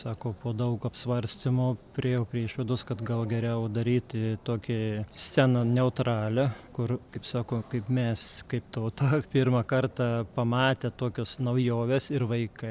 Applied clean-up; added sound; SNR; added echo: none; none; none; none.